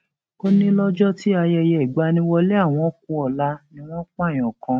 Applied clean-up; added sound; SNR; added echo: neural mask model RNNoise.